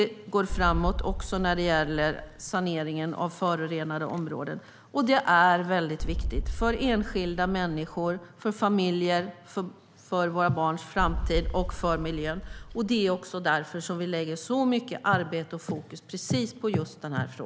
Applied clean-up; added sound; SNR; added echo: none; Boom; 5 dB; none.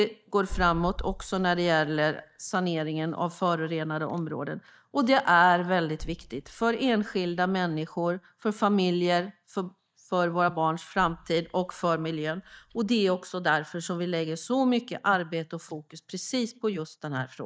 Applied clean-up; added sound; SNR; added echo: neural mask model DeepFilterNet 3.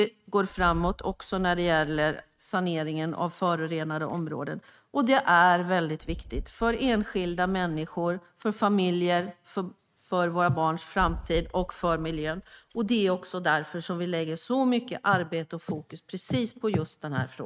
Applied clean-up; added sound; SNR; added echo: neural mask model RNNoise.